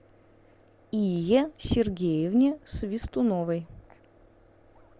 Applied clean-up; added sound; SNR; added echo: none; none; none; none.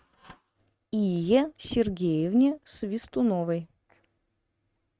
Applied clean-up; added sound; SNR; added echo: neural mask model RNNoise.